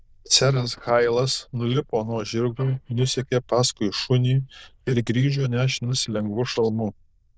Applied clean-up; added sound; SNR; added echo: neural diffusion model UNIVERSE++.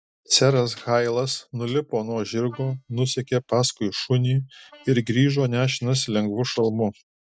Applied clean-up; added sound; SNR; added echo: neural mask model DeepFilterNet 3.